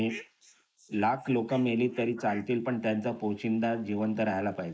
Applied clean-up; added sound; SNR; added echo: neural mask model Resemble Enhance denoiser.